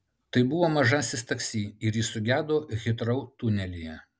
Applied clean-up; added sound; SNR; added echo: none; none; none; none.